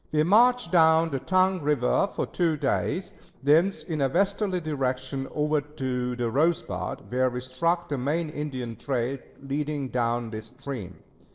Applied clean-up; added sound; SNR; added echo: neural separator model SepFormer DNS4.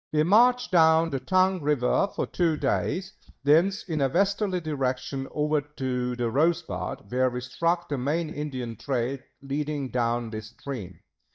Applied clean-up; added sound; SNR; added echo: neural mask model DeepFilterNet 3.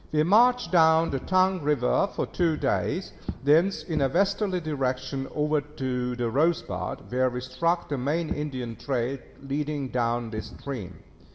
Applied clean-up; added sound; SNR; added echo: none; Fireworks; 17 dB; reverberation time 1.4 s.